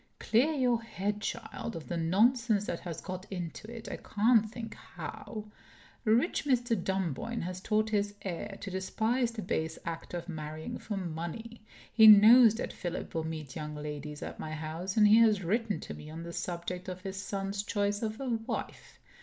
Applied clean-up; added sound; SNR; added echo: none; none; none; none.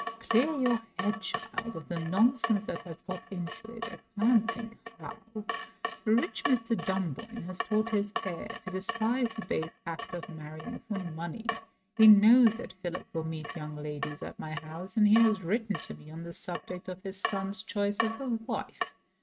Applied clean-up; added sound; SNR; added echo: neural mask model RNNoise.